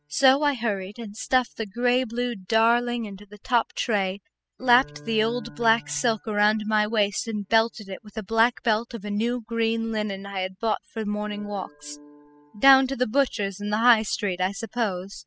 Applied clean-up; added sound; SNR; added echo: classical method spectral subtraction.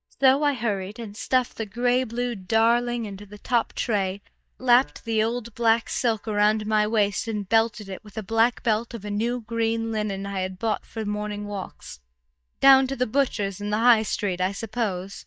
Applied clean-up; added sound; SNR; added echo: neural mask model DeepFilterNet 3.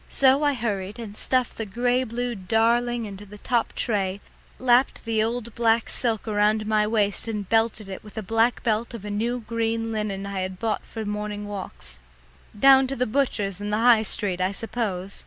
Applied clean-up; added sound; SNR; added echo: none; none; none; none.